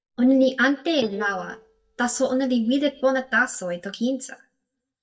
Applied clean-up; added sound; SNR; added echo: neural mask model DeepFilterNet 3.